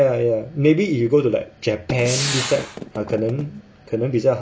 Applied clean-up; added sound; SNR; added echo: none; Gunshot, gunfire; 8 dB; none.